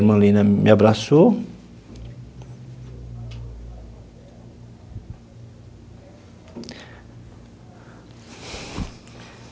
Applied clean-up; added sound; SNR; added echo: none; none; none; none.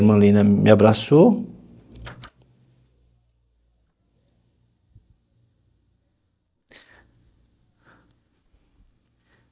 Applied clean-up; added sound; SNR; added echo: neural mask model DeepFilterNet 3.